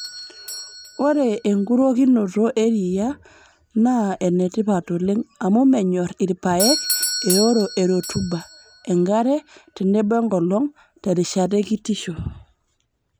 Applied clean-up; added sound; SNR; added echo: none; Doorbell; 12 dB; none.